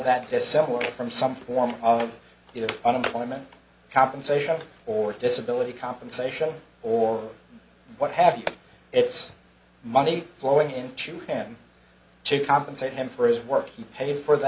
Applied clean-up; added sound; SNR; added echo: none; none; none; none.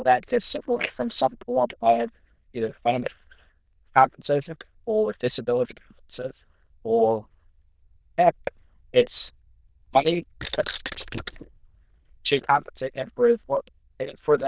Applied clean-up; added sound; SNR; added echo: neural diffusion model UNIVERSE++.